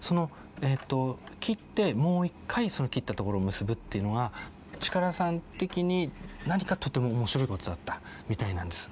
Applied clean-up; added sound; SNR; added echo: none; none; none; none.